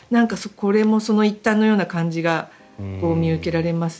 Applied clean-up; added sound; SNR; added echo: none; none; none; none.